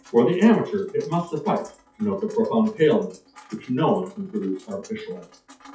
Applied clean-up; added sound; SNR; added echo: classical method WPE with log-MMSE.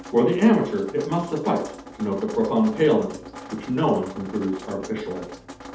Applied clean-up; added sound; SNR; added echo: none; Drip; 17 dB; reverberation time 0.6 s.